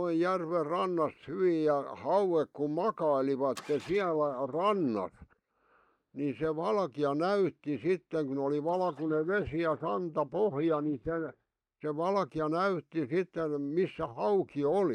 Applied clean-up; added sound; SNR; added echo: neural mask model DeepFilterNet 3.